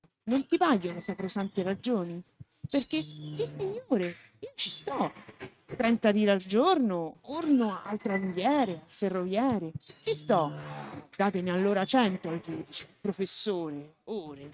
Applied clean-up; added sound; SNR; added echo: neural mask model RNNoise.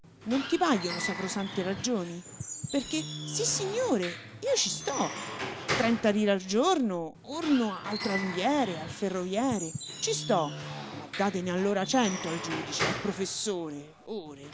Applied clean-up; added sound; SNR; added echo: none; Squeak / Wood; 8 dB; none.